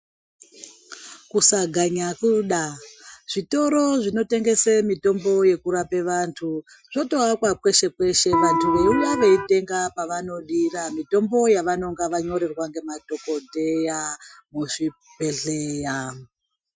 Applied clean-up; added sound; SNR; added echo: classical method Wiener filter.